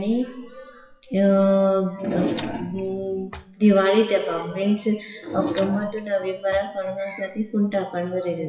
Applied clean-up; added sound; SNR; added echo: classical method WPE with log-MMSE.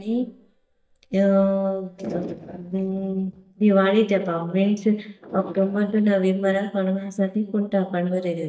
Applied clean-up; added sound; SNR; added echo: neural mask model DeepFilterNet 3.